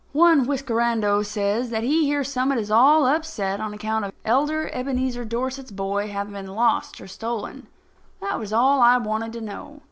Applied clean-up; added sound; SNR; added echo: none; none; none; none.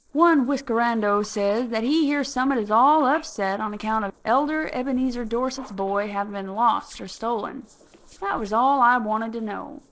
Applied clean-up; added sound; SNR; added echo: neural separator model SepFormer DNS4.